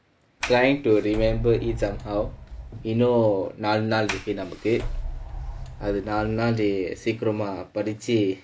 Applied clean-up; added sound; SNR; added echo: none; Sliding door; 10 dB; none.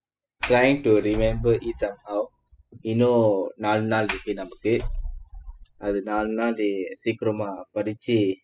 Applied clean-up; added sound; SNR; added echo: classical method spectral subtraction.